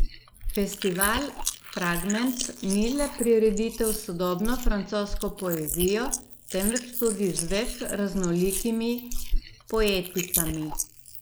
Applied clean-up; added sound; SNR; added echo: neural mask model Resemble Enhance denoiser.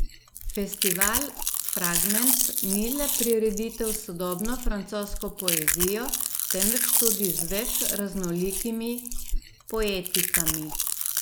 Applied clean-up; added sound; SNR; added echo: none; Chewing, mastication; -3 dB; none.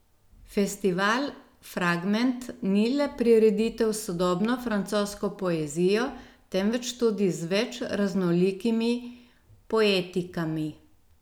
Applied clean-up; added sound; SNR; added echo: none; none; none; none.